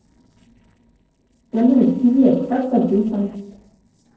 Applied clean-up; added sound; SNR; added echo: neural separator model SepFormer DNS4.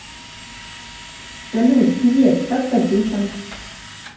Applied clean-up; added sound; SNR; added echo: none; Drill; 17 dB; reverberation time 0.9 s.